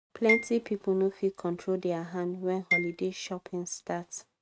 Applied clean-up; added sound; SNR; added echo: neural mask model RNNoise.